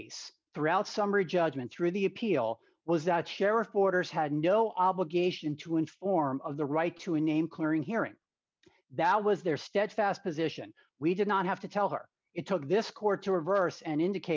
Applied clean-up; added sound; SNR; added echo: none; none; none; none.